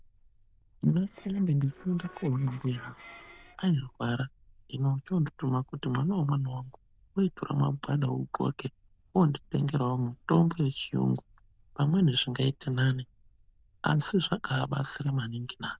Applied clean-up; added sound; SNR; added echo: neural diffusion model UNIVERSE++.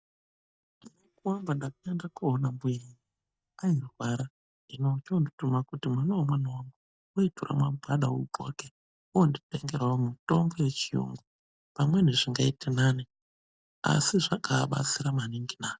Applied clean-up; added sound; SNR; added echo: neural mask model DeepFilterNet 3.